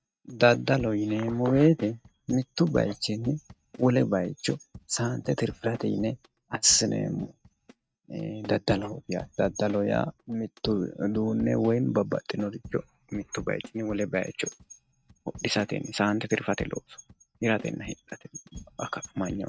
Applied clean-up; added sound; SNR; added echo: neural mask model RNNoise.